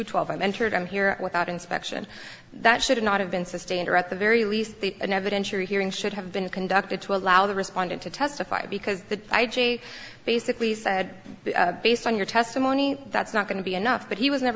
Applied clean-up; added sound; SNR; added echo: none; none; none; none.